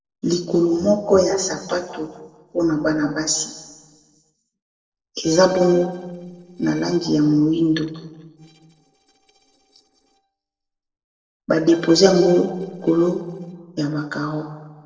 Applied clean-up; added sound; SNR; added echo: neural separator model SepFormer DNS4.